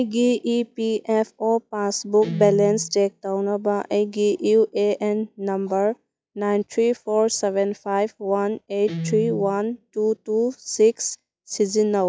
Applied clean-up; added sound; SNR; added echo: classical method log-MMSE.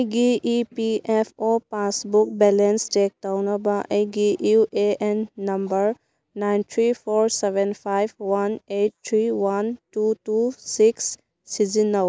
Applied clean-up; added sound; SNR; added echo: neural mask model Resemble Enhance denoiser.